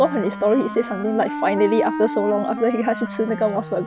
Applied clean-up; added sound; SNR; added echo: none; Wind instrument, woodwind instrument; 9 dB; none.